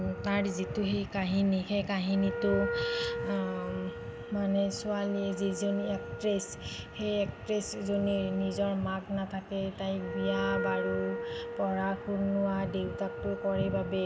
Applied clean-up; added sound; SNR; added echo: none; Wind instrument, woodwind instrument; 8 dB; none.